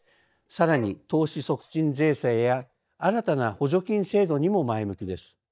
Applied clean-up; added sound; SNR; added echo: neural mask model DeepFilterNet 3.